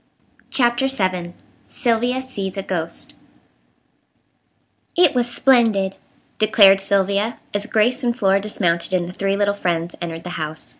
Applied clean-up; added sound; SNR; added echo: none; none; none; none.